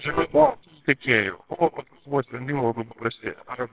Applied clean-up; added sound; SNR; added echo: neural separator model SepFormer WHAMR!.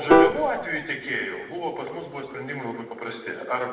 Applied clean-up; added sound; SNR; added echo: none; Piano; -5 dB; reverberation time 1.0 s.